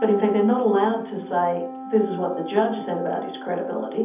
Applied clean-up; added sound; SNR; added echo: none; Wind instrument, woodwind instrument; 12 dB; reverberation time 0.7 s.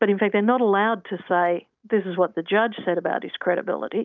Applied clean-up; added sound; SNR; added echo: none; none; none; none.